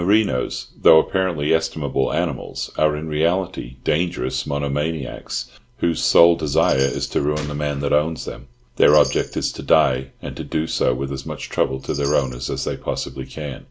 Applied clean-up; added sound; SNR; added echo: none; Gunshot, gunfire + Chime; 17 dB; none.